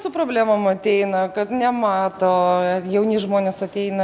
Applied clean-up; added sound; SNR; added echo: none; none; none; none.